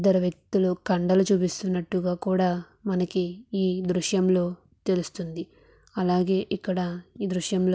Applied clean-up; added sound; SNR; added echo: none; none; none; none.